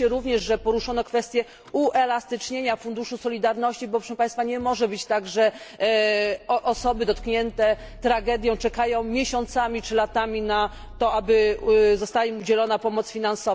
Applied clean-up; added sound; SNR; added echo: none; Idling / Engine starting / Door / Car; 19 dB; none.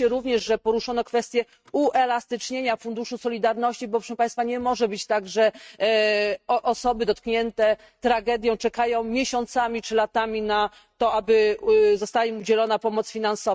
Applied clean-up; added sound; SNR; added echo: neural mask model RNNoise.